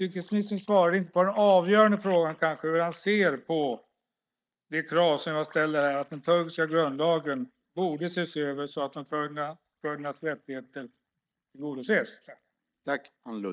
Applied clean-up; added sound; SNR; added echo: neural mask model DeepFilterNet 3.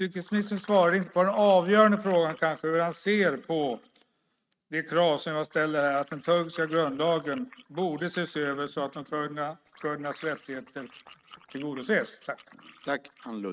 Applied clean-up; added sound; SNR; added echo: neural mask model RNNoise.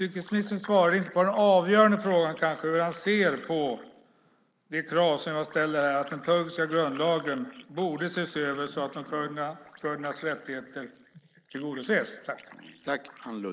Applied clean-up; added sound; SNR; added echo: neural mask model Resemble Enhance denoiser.